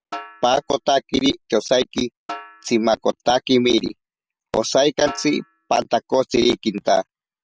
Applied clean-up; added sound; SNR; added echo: none; Snare drum; 20 dB; none.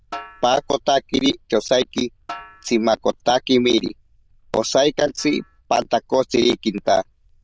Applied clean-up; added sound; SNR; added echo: neural diffusion model UNIVERSE++.